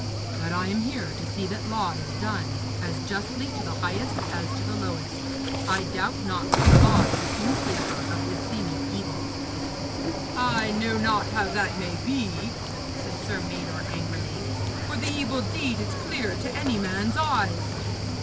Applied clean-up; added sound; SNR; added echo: none; Cricket / Waves, surf; -3 dB; none.